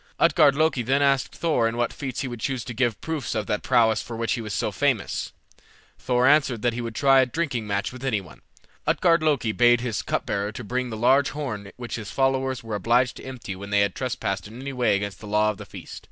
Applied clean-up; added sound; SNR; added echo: none; none; none; none.